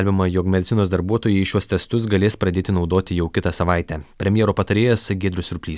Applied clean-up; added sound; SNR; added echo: none; none; none; none.